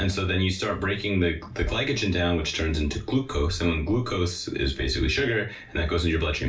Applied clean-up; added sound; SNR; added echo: none; none; none; reverberation time 0.3 s.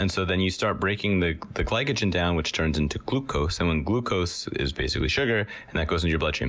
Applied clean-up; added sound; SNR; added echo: none; none; none; none.